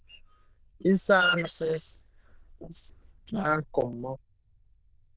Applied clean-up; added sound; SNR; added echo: neural diffusion model UNIVERSE++.